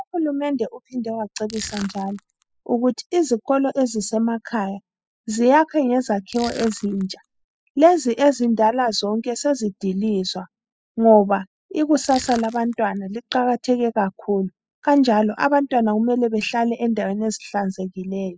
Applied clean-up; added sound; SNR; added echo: classical method spectral subtraction.